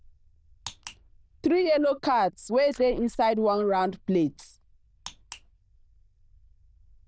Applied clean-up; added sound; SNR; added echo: neural diffusion model UNIVERSE++.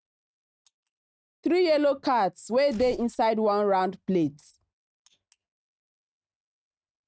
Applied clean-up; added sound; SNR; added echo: neural mask model RNNoise.